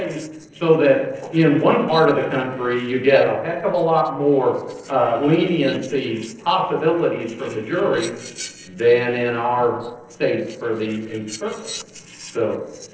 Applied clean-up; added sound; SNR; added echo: neural separator model SepFormer DNS4.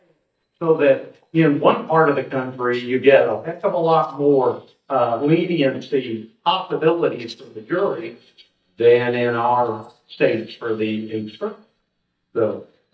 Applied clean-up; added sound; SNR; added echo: neural mask model DeepFilterNet 3.